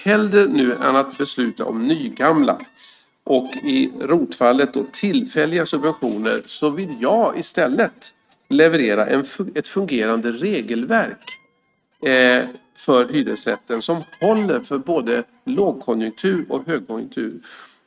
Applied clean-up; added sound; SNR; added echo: neural mask model RNNoise.